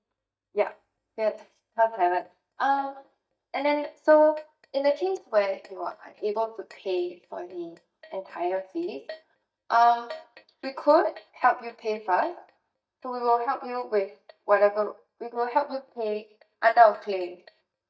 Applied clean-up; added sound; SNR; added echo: neural mask model DeepFilterNet 3.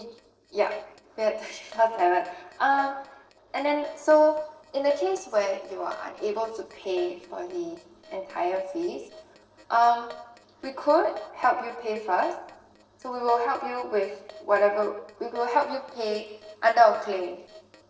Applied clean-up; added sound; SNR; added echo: neural separator model SepFormer DNS4.